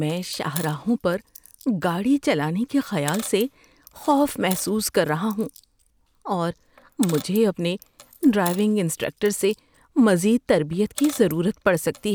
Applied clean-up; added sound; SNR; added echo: none; Coin (dropping); 19 dB; none.